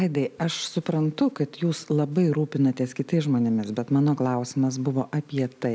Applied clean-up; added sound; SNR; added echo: none; none; none; none.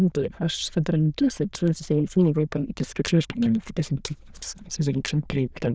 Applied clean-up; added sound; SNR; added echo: neural diffusion model UNIVERSE++.